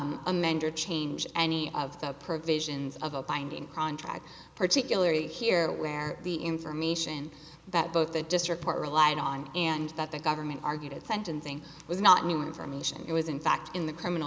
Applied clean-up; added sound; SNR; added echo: none; none; none; none.